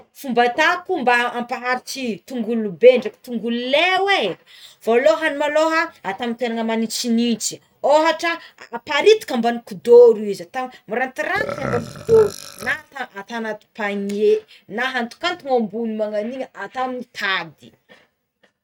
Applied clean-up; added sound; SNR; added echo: neural mask model RNNoise.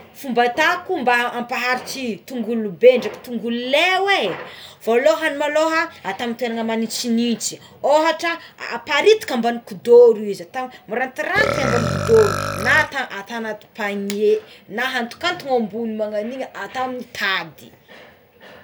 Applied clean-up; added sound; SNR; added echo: none; Burping, eructation; 5 dB; none.